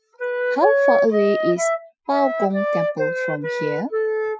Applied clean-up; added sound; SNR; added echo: classical method Wiener filter.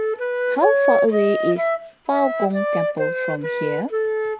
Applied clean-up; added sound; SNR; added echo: none; Wind instrument, woodwind instrument; -2 dB; none.